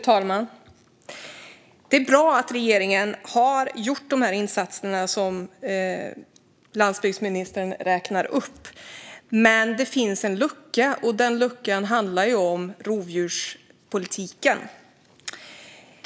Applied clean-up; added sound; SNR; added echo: none; none; none; none.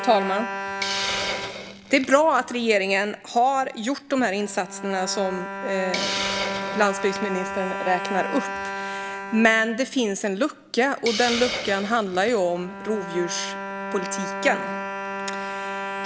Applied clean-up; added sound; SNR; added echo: none; Hiss + Bowed string instrument; 6 dB; none.